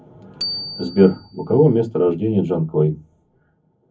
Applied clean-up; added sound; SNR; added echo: none; Bicycle bell; 16 dB; reverberation time 0.3 s.